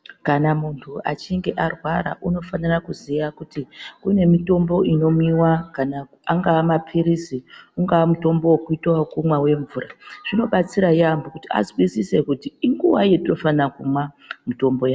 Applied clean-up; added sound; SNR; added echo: none; none; none; none.